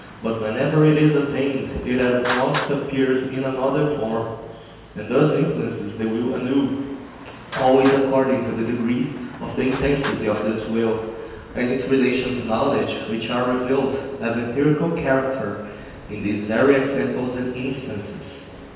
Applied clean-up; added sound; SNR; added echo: none; Traffic noise, roadway noise; 15 dB; reverberation time 1.2 s.